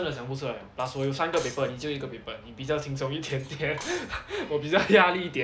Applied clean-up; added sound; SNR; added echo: none; Cutlery, silverware; 19 dB; none.